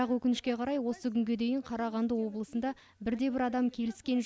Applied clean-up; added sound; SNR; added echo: none; none; none; none.